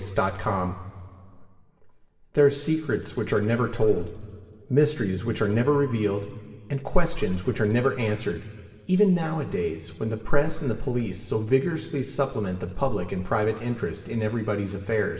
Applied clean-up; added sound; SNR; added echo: none; none; none; reverberation time 1.8 s.